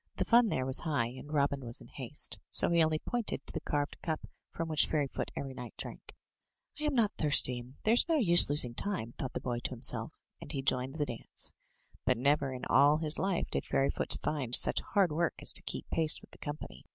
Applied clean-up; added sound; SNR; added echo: none; none; none; none.